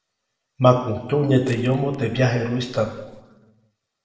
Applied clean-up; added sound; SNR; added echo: neural separator model SepFormer DNS4.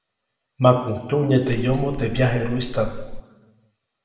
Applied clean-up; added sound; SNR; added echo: none; Crushing; 8 dB; reverberation time 1.1 s.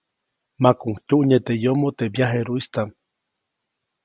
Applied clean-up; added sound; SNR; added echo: none; none; none; none.